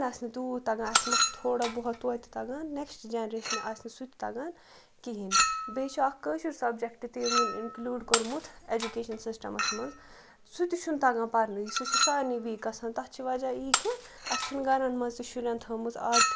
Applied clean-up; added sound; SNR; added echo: none; Chink, clink + Shatter; 1 dB; none.